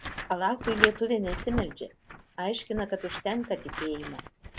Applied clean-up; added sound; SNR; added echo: none; Scissors; 4 dB; none.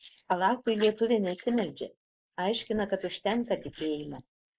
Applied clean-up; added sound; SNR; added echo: neural mask model Resemble Enhance denoiser.